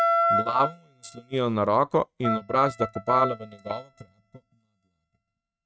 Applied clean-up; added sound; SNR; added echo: neural mask model RNNoise.